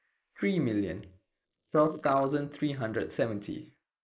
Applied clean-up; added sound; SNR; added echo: neural mask model Resemble Enhance denoiser.